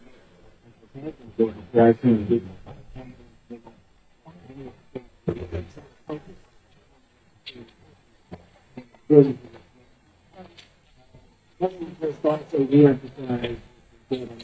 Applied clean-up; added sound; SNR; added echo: neural mask model DeepFilterNet 3.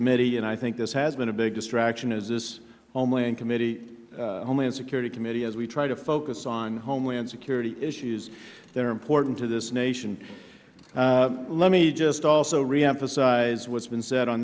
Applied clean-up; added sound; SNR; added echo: none; none; none; none.